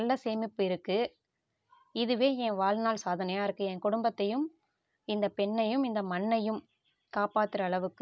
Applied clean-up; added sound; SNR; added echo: none; none; none; none.